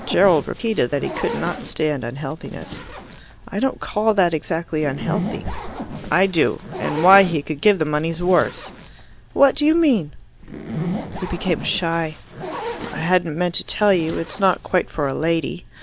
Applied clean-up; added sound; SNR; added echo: none; Zipper (clothing); 11 dB; none.